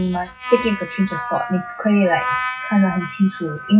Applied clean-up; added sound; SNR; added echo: classical method WPE with log-MMSE.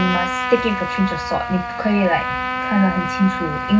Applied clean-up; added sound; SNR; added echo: none; Trumpet; 4 dB; reverberation time 0.4 s.